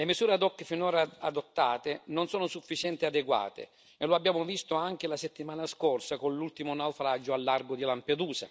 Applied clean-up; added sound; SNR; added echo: none; none; none; none.